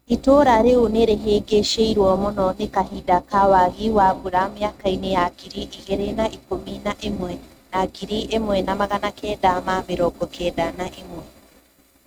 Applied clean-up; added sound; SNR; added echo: neural mask model RNNoise.